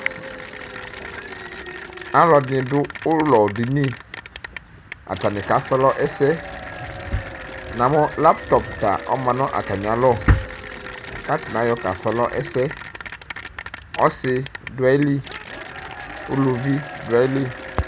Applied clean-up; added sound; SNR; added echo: none; Applause / Cheering; 13 dB; none.